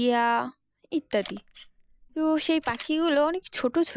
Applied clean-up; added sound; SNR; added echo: neural mask model Resemble Enhance denoiser.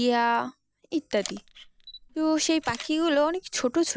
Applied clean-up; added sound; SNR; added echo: none; Camera; 19 dB; none.